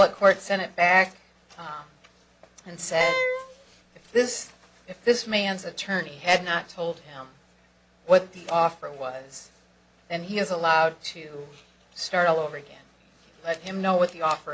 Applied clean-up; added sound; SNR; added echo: none; Wind instrument, woodwind instrument; 2 dB; none.